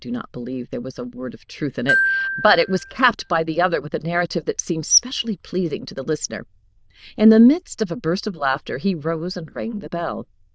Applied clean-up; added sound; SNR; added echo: neural diffusion model UNIVERSE++.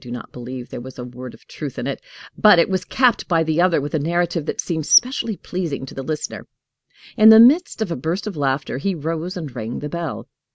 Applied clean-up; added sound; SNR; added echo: none; none; none; none.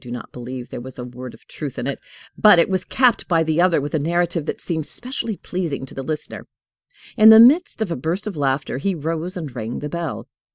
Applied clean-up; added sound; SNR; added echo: neural mask model DeepFilterNet 3.